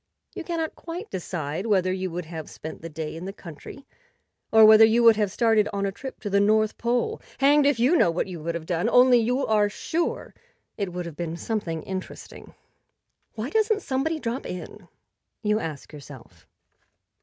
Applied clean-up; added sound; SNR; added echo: none; none; none; none.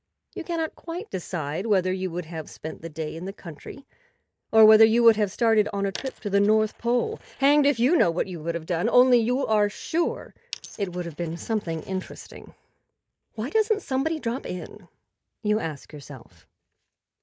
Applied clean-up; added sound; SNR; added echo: neural mask model Resemble Enhance denoiser.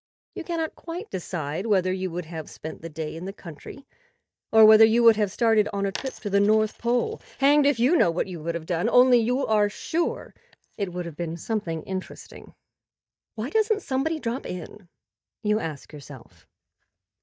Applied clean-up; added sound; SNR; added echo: neural mask model DeepFilterNet 3.